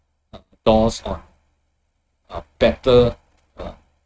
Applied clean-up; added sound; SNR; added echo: neural mask model RNNoise.